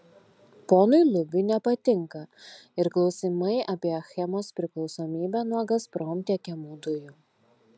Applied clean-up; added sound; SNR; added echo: none; none; none; none.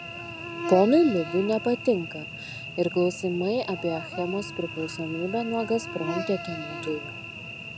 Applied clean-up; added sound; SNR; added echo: none; Cricket / Buzz; 9 dB; none.